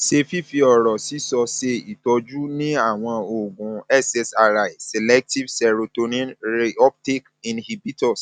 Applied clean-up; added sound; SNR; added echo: none; none; none; none.